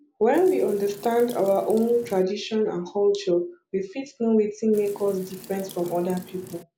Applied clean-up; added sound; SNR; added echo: none; Wind; 19 dB; none.